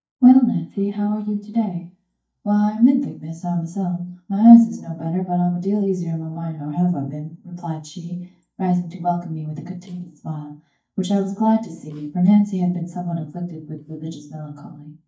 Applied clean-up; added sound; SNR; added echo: neural mask model DeepFilterNet 3.